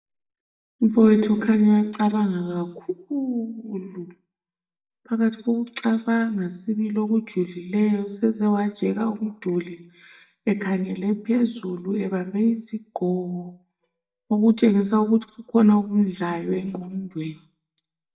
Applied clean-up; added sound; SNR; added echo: neural mask model DeepFilterNet 3.